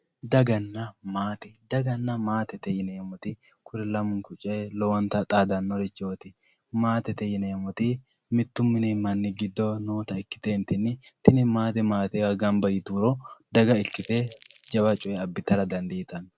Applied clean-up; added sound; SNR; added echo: none; Crumpling, crinkling; 17 dB; none.